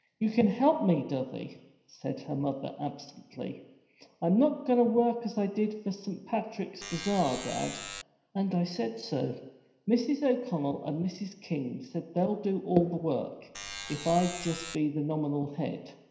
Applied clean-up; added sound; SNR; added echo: none; Alarm; 10 dB; reverberation time 0.9 s.